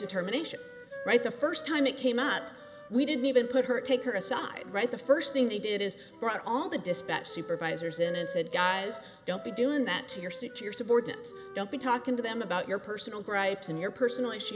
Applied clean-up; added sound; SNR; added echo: none; Wind instrument, woodwind instrument; 17 dB; none.